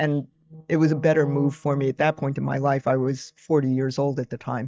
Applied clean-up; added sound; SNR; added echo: neural mask model DeepFilterNet 3.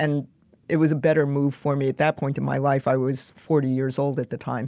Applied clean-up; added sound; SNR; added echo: none; none; none; none.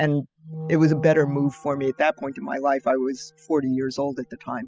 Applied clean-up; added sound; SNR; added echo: classical method spectral subtraction.